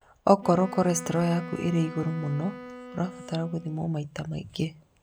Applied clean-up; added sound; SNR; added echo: none; Wind instrument, woodwind instrument; 15 dB; none.